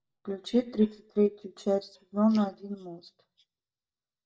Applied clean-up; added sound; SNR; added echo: neural mask model DeepFilterNet 3.